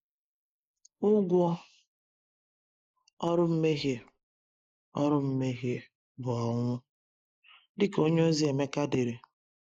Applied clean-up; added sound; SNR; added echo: neural mask model Resemble Enhance denoiser.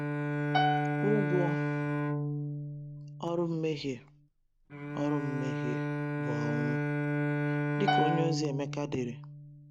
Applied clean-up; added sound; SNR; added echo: none; Bowed string instrument + Piano; -4 dB; none.